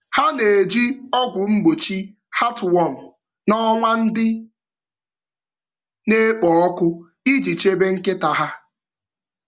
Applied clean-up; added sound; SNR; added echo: none; none; none; none.